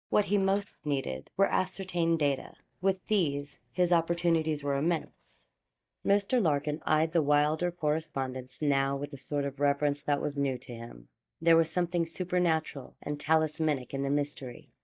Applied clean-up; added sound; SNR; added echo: neural mask model DeepFilterNet 3.